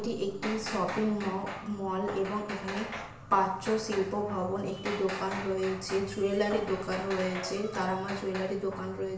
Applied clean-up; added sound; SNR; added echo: none; Hammer; 11 dB; reverberation time 0.8 s.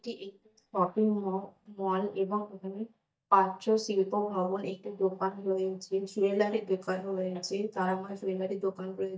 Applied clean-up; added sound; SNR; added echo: neural mask model DeepFilterNet 3.